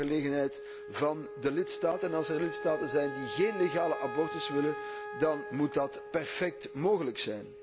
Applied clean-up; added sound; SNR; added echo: none; Wind instrument, woodwind instrument; 9 dB; none.